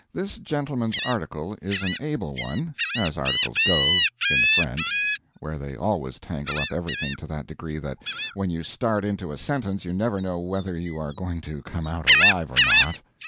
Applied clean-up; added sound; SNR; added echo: none; Gull, seagull; -3 dB; none.